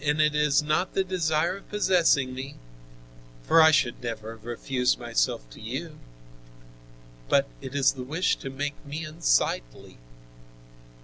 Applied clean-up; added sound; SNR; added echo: none; none; none; none.